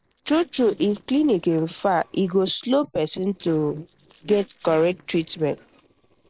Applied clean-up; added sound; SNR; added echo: neural separator model SepFormer DNS4.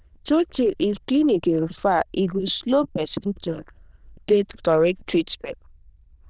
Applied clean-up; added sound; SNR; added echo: neural diffusion model UNIVERSE++.